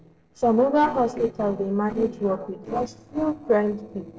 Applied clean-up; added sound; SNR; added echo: neural separator model SepFormer DNS4.